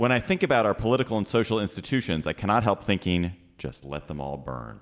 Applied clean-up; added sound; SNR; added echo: none; none; none; none.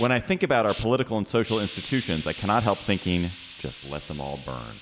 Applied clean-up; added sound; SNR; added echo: none; Hiss; 14 dB; none.